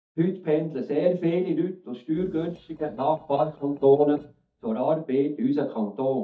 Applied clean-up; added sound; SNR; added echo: neural mask model DeepFilterNet 3.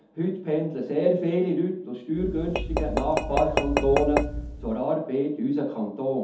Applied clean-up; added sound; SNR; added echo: none; Tap / Glass; 2 dB; reverberation time 0.6 s.